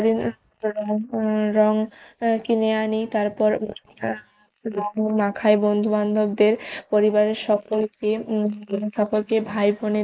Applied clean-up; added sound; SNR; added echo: neural mask model Resemble Enhance denoiser.